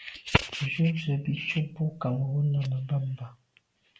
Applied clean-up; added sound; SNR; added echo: none; none; none; none.